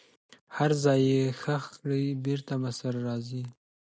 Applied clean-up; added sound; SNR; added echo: none; none; none; none.